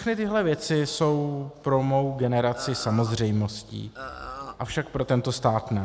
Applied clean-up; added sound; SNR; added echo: none; Burping, eructation; 13 dB; none.